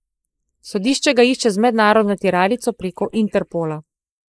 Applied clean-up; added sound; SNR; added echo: neural mask model Resemble Enhance denoiser.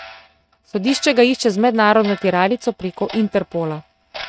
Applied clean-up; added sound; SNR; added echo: neural mask model RNNoise.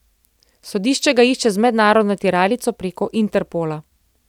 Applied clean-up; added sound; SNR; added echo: none; none; none; none.